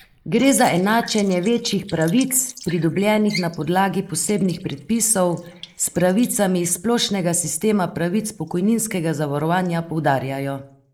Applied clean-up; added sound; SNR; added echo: neural mask model Resemble Enhance denoiser.